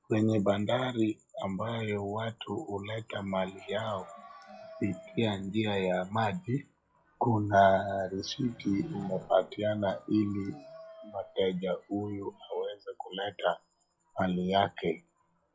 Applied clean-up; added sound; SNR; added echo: classical method log-MMSE.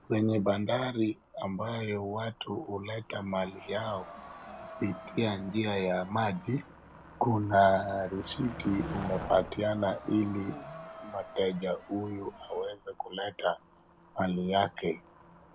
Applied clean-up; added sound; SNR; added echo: none; Crowd + Motor vehicle (road); 15 dB; none.